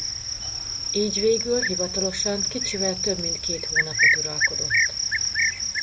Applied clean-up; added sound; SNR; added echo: none; Cricket; -5 dB; none.